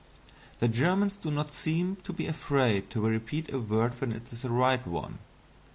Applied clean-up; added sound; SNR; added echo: none; none; none; none.